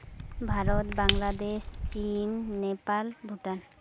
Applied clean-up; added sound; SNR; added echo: none; Shatter / Crushing; -1 dB; none.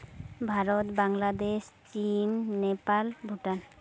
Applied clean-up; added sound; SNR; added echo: none; none; none; none.